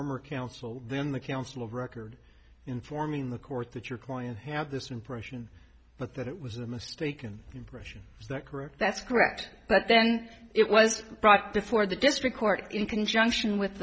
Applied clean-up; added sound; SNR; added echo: none; none; none; none.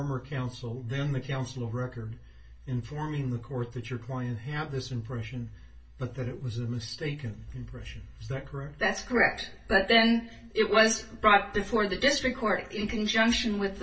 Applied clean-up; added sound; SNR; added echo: none; none; none; reverberation time 0.2 s.